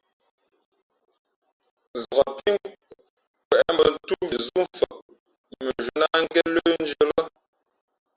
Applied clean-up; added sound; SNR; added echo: none; none; none; none.